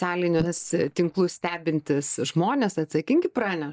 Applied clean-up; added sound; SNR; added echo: neural mask model DeepFilterNet 3.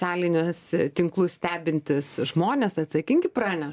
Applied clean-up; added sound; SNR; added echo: none; none; none; none.